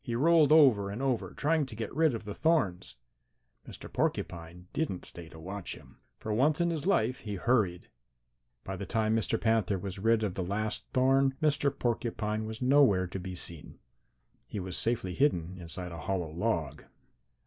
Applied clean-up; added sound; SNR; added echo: none; none; none; none.